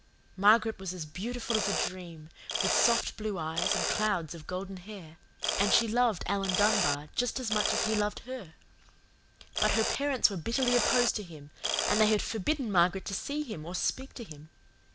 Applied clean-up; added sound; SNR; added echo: none; Mechanisms; 2 dB; none.